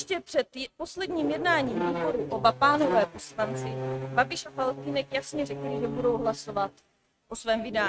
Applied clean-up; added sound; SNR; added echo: neural mask model RNNoise.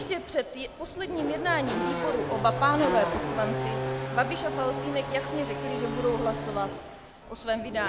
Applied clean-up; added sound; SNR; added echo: none; Race car, auto racing / Accelerating, revving, vroom; 3 dB; none.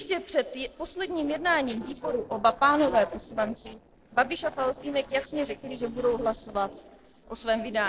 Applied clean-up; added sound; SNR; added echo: neural separator model SepFormer DNS4.